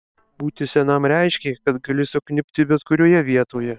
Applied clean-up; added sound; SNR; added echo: neural separator model SepFormer WHAM!.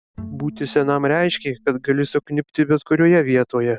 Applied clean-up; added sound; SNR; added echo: none; Bowed string instrument; 20 dB; none.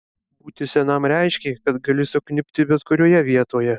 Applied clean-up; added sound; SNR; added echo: neural mask model DeepFilterNet 3.